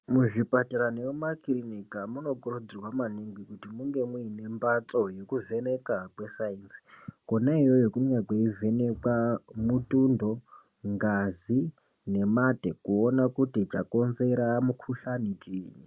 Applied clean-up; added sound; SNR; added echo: none; none; none; none.